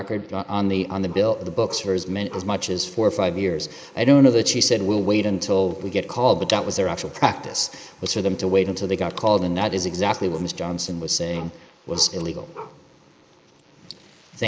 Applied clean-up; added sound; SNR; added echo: neural mask model Resemble Enhance denoiser.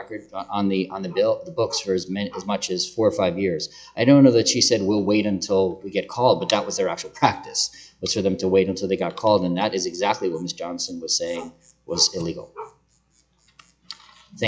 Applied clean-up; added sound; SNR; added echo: classical method log-MMSE.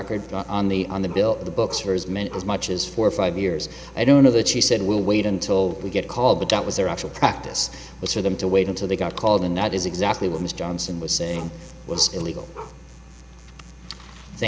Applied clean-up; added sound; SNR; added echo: none; Bark; 19 dB; none.